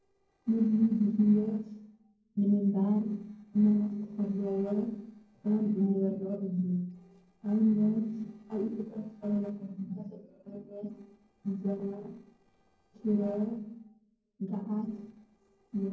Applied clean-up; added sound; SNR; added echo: neural separator model SepFormer DNS4.